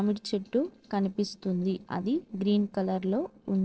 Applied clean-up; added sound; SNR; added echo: neural separator model SepFormer DNS4.